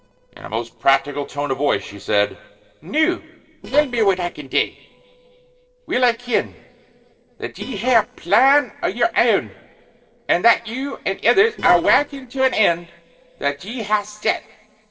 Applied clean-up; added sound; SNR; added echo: neural separator model SepFormer DNS4.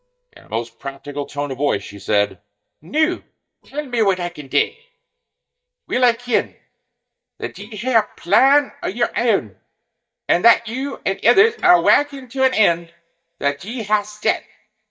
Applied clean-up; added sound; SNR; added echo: neural mask model DeepFilterNet 3.